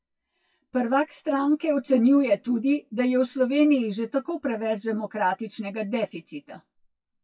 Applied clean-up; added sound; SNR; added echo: classical method WPE with log-MMSE.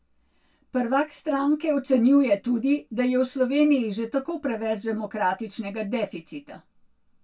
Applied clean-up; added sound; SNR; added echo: none; Bowed string instrument; 18 dB; reverberation time 0.1 s.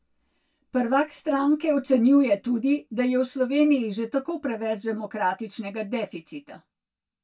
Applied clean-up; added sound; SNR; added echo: neural mask model DeepFilterNet 3.